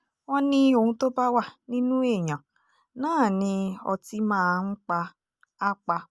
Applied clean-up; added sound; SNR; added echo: none; none; none; none.